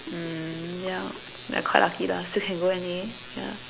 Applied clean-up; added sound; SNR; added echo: none; Sink (filling or washing) / Gurgling; 20 dB; none.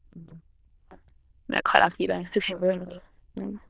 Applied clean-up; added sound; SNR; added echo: neural diffusion model UNIVERSE++.